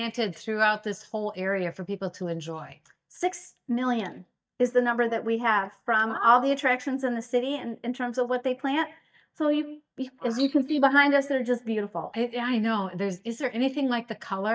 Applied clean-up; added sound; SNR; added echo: neural mask model DeepFilterNet 3.